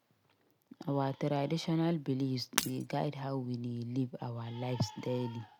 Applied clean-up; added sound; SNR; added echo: none; Shatter; 6 dB; none.